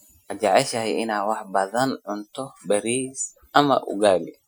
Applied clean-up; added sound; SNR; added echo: classical method Wiener filter.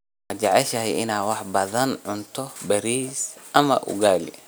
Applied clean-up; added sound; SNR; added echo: none; none; none; none.